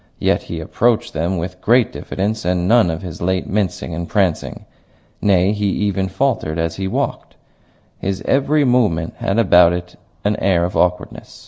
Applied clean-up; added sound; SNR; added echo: none; none; none; none.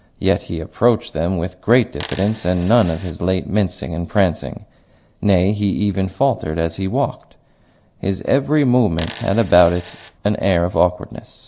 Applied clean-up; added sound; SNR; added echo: none; Coin (dropping); 12 dB; none.